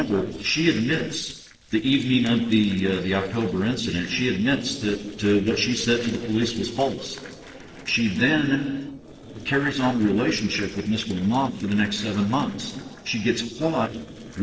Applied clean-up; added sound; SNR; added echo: neural separator model SepFormer DNS4.